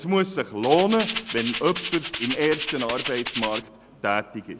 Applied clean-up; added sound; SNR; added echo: none; Rattle (instrument); 4 dB; none.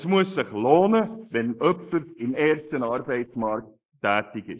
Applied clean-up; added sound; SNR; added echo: neural mask model Resemble Enhance denoiser.